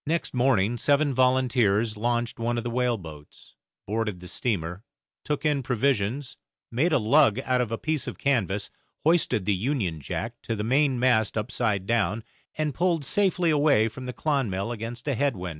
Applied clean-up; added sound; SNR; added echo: none; none; none; none.